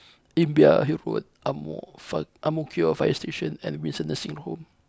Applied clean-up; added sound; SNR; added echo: none; none; none; none.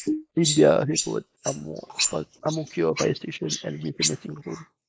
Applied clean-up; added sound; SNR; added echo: neural mask model Resemble Enhance denoiser.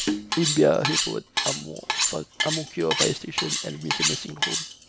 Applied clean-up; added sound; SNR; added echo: none; Cutlery, silverware; 0 dB; none.